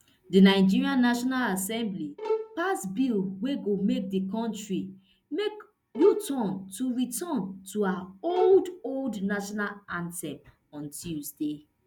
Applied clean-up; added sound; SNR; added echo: none; Bowed string instrument; 7 dB; none.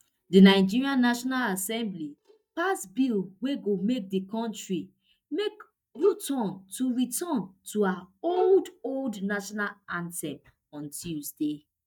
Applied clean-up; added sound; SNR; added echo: neural mask model DeepFilterNet 3.